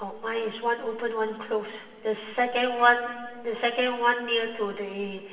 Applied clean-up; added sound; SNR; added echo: none; none; none; reverberation time 2.3 s.